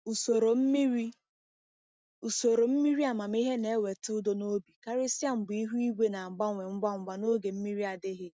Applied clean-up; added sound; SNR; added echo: none; none; none; none.